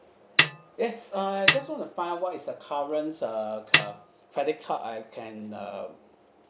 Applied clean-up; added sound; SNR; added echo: none; Snare drum; -5 dB; none.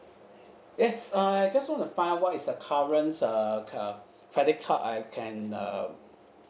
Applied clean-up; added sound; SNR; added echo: none; none; none; none.